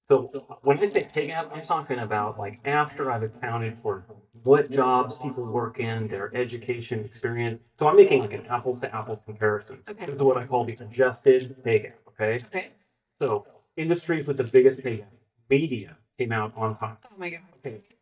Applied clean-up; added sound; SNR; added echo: neural mask model DeepFilterNet 3.